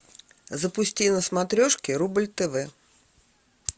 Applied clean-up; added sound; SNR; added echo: none; none; none; none.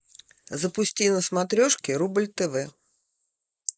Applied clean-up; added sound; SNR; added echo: neural mask model Resemble Enhance denoiser.